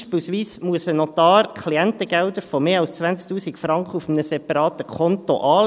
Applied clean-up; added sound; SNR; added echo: none; none; none; none.